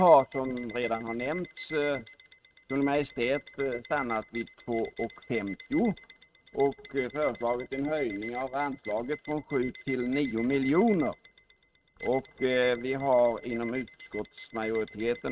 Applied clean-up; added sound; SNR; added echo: neural mask model RNNoise.